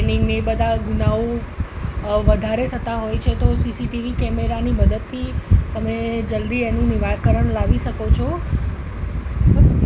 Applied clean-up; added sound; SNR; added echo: none; none; none; none.